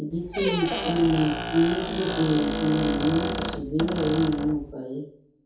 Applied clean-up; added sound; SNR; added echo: none; Squeak; 5 dB; reverberation time 0.6 s.